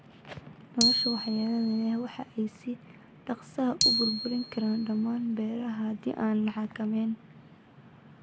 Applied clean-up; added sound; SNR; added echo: none; Glockenspiel; 2 dB; none.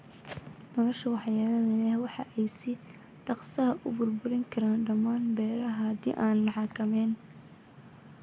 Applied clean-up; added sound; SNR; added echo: none; none; none; none.